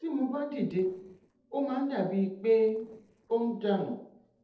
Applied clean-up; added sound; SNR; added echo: neural separator model SepFormer DNS4.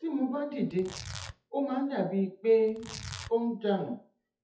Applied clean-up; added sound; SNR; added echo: classical method WPE with log-MMSE.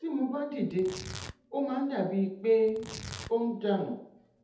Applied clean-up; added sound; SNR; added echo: none; Tearing; 15 dB; reverberation time 0.7 s.